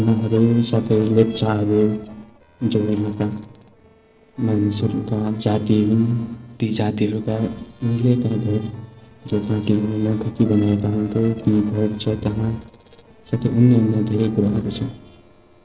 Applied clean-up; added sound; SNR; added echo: neural separator model SepFormer DNS4.